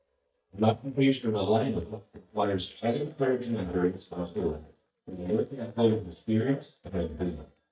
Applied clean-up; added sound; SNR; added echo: neural mask model DeepFilterNet 3.